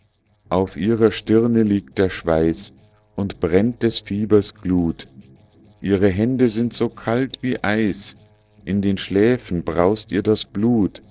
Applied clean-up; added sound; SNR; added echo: neural separator model SepFormer DNS4.